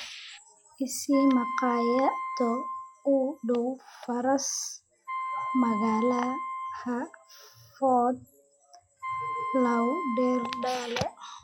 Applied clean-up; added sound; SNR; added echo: classical method log-MMSE.